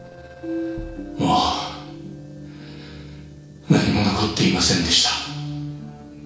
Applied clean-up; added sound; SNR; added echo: neural separator model SepFormer DNS4.